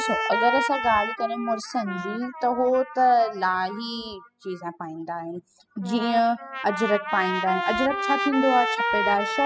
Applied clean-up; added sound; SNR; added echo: classical method spectral subtraction.